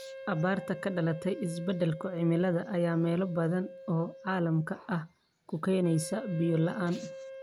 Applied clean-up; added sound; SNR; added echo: none; Wind instrument, woodwind instrument; 15 dB; none.